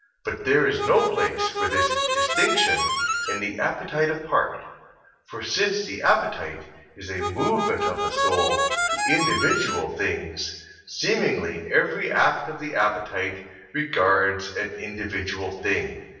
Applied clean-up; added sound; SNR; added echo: none; Harmonica; -1 dB; reverberation time 1.0 s.